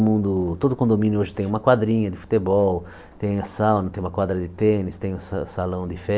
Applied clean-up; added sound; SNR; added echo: none; none; none; none.